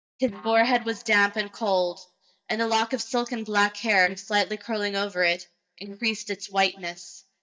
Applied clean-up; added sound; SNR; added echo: neural mask model DeepFilterNet 3.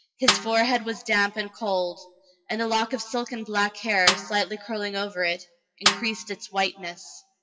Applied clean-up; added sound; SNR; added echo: classical method WPE with log-MMSE.